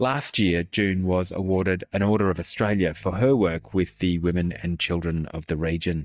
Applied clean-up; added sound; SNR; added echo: neural mask model DeepFilterNet 3.